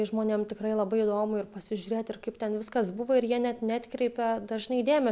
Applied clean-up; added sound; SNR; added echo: none; none; none; none.